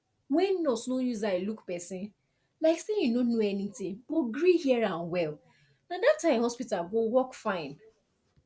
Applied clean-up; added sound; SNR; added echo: none; none; none; none.